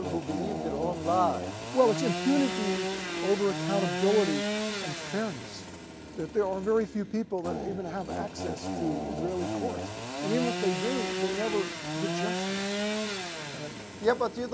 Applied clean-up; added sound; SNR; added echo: none; Sawing / Engine; 3 dB; none.